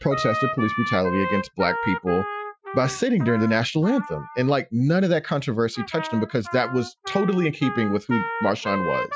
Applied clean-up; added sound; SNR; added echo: classical method Wiener filter.